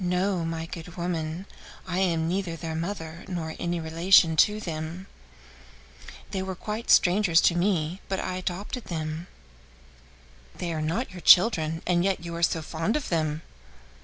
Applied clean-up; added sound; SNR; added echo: none; none; none; none.